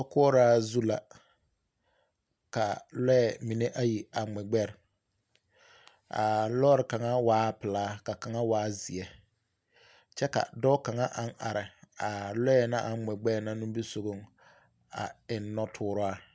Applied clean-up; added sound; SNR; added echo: none; none; none; none.